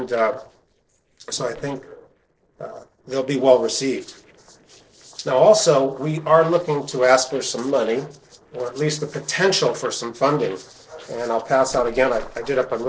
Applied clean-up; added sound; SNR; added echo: neural separator model SepFormer DNS4.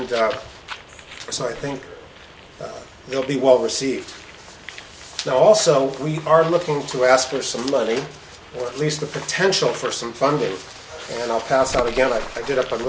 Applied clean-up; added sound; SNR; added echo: none; Bird; 17 dB; none.